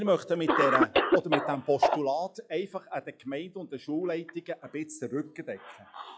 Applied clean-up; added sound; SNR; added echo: classical method log-MMSE.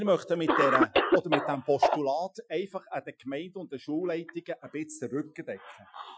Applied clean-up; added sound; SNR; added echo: classical method Wiener filter.